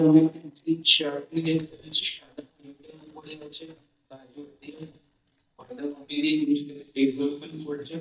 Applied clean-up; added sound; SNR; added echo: neural mask model DeepFilterNet 3.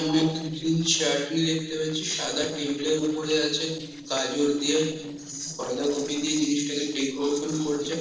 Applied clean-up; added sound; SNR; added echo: neural separator model SepFormer DNS4.